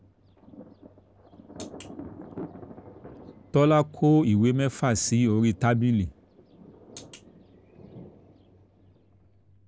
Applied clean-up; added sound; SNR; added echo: none; Thunder; 20 dB; none.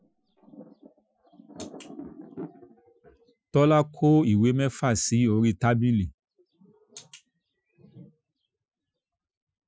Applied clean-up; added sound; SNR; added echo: classical method Wiener filter.